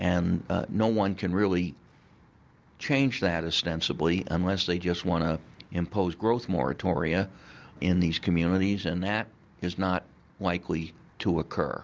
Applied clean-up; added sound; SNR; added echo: none; none; none; none.